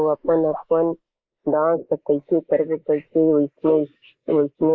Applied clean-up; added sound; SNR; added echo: neural mask model Resemble Enhance denoiser.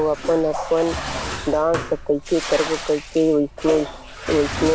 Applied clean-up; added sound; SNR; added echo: none; Bathtub (filling or washing); 8 dB; none.